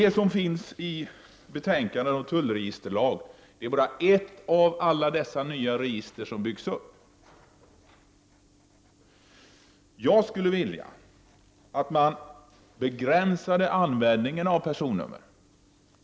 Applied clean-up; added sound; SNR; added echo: none; none; none; none.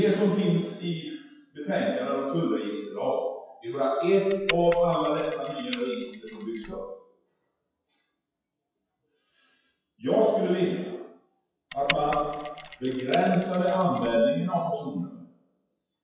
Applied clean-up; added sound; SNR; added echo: classical method WPE with log-MMSE.